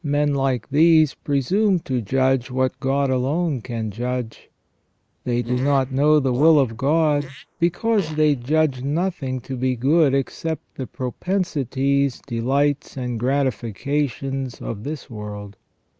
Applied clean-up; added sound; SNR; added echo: neural mask model Resemble Enhance denoiser.